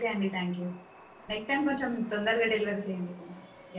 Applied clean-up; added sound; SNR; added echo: none; Chatter / Subway, metro, underground; 20 dB; reverberation time 0.4 s.